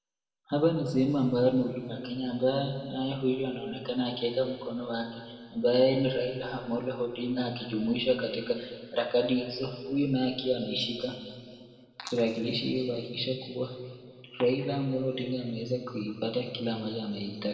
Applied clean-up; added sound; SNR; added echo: none; none; none; reverberation time 2.0 s.